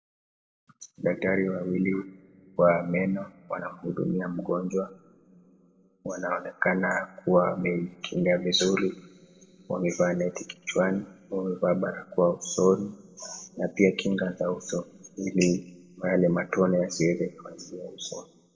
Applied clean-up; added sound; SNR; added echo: none; none; none; reverberation time 1.5 s.